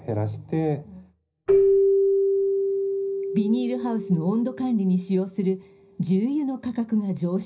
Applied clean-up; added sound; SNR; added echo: none; Keyboard (musical); 0 dB; reverberation time 0.4 s.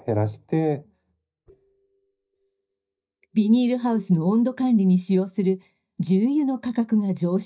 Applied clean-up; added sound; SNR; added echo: neural mask model DeepFilterNet 3.